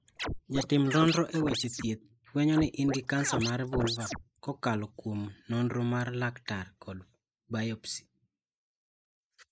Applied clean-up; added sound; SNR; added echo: neural mask model Resemble Enhance denoiser.